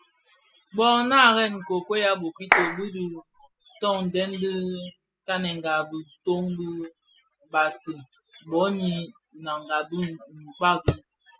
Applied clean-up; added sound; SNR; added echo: classical method spectral subtraction.